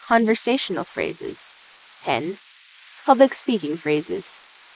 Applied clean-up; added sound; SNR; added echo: neural mask model Resemble Enhance denoiser.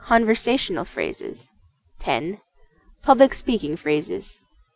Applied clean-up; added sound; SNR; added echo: none; none; none; none.